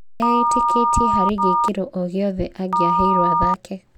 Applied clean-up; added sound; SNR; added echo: none; Telephone; -3 dB; none.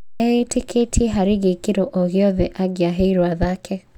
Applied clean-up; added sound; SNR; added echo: none; none; none; none.